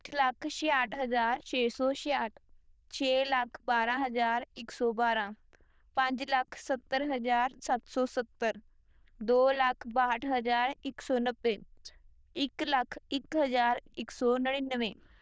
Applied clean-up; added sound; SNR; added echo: neural diffusion model UNIVERSE++.